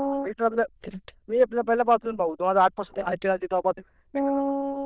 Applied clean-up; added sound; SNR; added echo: neural diffusion model UNIVERSE++.